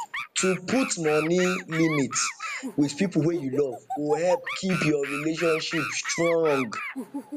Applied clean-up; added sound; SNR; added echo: none; Animal; 7 dB; none.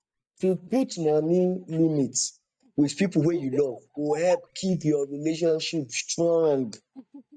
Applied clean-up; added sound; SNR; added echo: neural mask model DeepFilterNet 3.